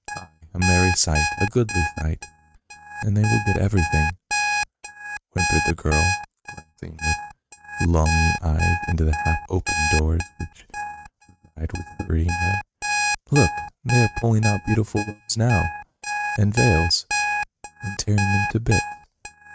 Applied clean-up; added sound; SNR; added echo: neural mask model RNNoise.